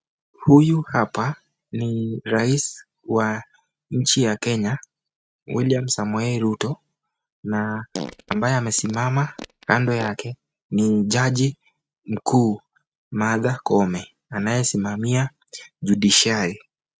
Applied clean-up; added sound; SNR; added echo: neural mask model RNNoise.